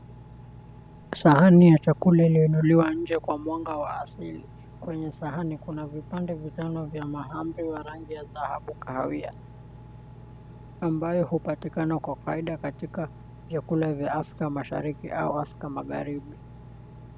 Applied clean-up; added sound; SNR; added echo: none; Engine; 19 dB; none.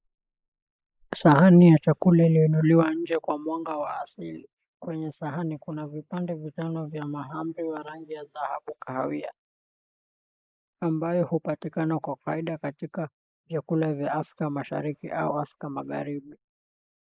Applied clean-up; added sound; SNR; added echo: neural mask model Resemble Enhance denoiser.